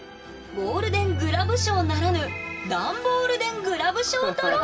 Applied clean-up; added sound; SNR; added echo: none; Bowed string instrument; 2 dB; reverberation time 0.2 s.